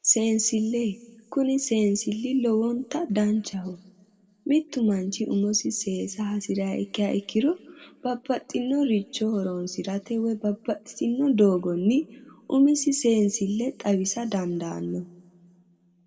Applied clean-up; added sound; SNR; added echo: none; none; none; reverberation time 1.1 s.